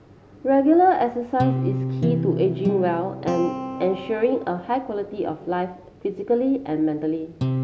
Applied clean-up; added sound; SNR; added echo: none; Guitar; 6 dB; none.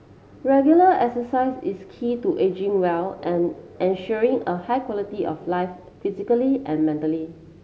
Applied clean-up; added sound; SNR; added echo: none; none; none; none.